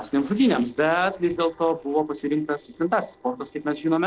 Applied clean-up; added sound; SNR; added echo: neural separator model SepFormer DNS4.